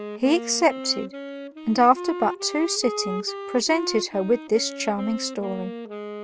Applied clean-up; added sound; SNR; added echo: none; Wind instrument, woodwind instrument; 9 dB; none.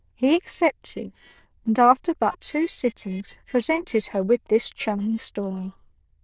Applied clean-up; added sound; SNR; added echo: neural diffusion model UNIVERSE++.